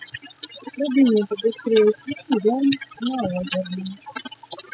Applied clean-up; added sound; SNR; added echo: classical method spectral subtraction.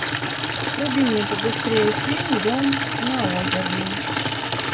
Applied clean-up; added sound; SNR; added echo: none; Water tap, faucet / Liquid; 0 dB; none.